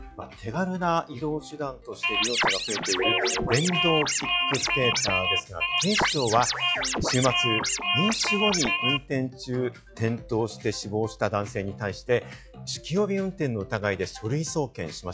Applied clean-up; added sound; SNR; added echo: classical method log-MMSE.